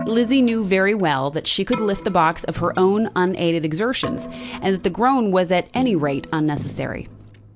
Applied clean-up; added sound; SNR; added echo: none; Keyboard (musical); 14 dB; none.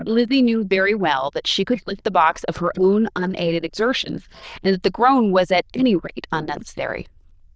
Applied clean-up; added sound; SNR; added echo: neural diffusion model UNIVERSE++.